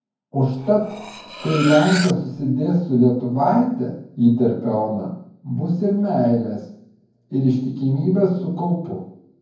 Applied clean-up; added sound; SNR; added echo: none; Cutlery, silverware; 10 dB; reverberation time 0.9 s.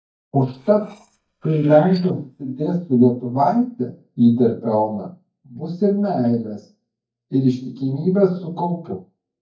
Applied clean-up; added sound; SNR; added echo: neural mask model DeepFilterNet 3.